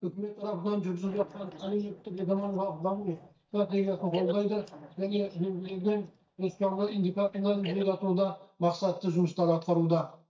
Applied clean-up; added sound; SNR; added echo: neural mask model DeepFilterNet 3.